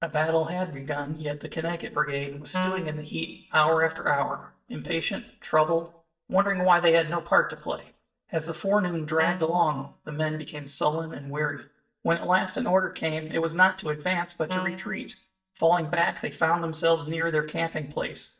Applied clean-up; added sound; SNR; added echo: neural mask model DeepFilterNet 3.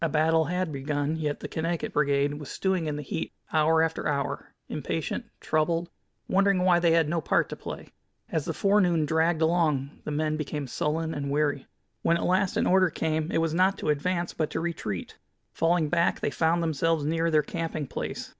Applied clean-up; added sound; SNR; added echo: none; none; none; none.